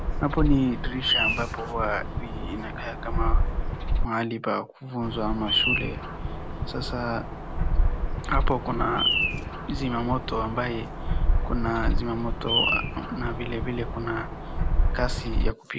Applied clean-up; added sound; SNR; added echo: none; Bird vocalization, bird call, bird song; -4 dB; none.